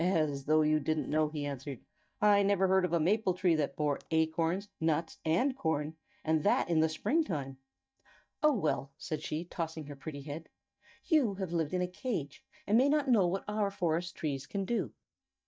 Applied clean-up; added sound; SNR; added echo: neural mask model DeepFilterNet 3.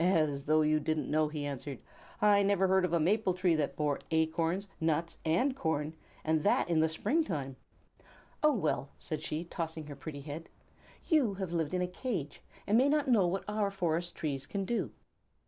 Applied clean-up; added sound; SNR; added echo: none; none; none; none.